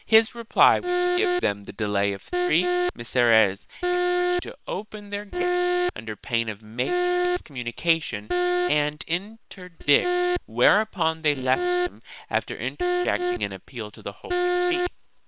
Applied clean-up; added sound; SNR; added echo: neural separator model SepFormer WHAM!.